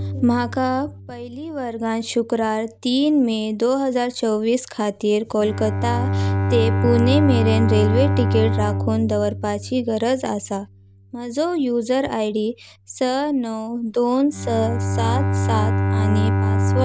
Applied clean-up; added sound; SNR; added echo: none; Bowed string instrument; 2 dB; none.